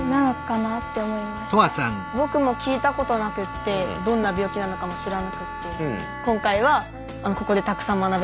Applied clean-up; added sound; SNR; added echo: none; Wind instrument, woodwind instrument; 10 dB; none.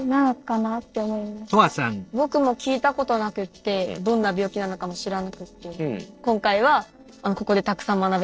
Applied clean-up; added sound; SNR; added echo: neural separator model SepFormer DNS4.